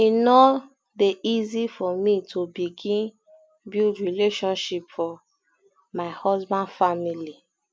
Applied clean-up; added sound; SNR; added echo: none; none; none; none.